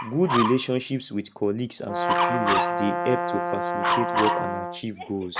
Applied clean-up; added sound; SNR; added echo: none; Dog + Brass instrument; -1 dB; none.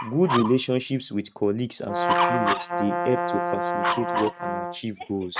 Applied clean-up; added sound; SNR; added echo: neural mask model RNNoise.